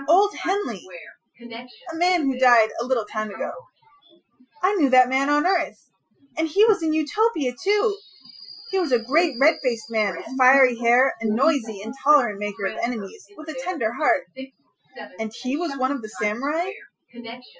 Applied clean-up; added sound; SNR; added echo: classical method Wiener filter.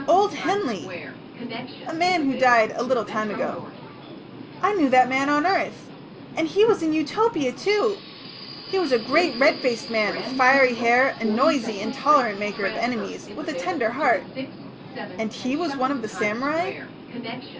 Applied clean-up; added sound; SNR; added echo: none; Subway, metro, underground; 11 dB; none.